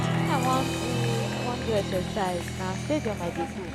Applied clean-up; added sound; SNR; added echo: none; Applause; -2 dB; none.